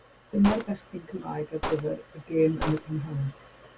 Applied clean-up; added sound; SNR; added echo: none; Gunshot, gunfire; 9 dB; none.